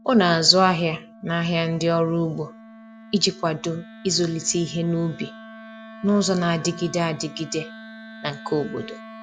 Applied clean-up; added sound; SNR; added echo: none; Wind instrument, woodwind instrument; 18 dB; none.